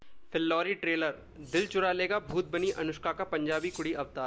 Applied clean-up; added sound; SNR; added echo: none; Cutlery, silverware; 19 dB; none.